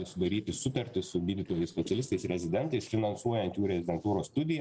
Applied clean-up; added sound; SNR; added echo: neural separator model SepFormer DNS4.